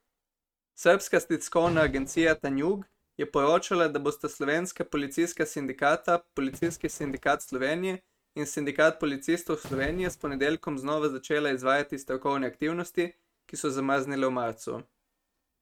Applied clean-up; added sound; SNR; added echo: neural mask model RNNoise.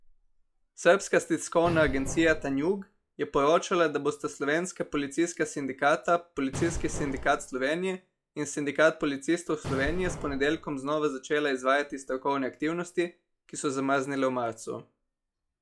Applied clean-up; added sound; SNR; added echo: classical method log-MMSE.